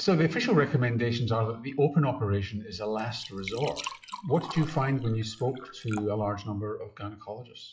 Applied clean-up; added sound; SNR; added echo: classical method WPE with log-MMSE.